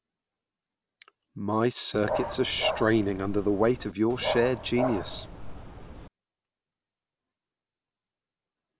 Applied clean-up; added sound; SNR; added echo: none; Dog; 4 dB; none.